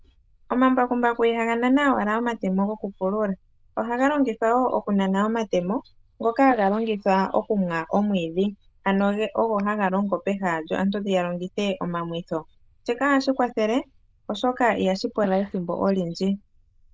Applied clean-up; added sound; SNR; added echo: neural diffusion model UNIVERSE++.